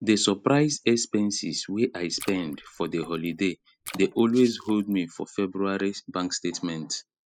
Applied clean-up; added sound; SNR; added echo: classical method spectral subtraction.